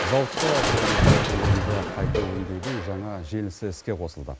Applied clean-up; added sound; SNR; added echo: none; Crushing; -4 dB; none.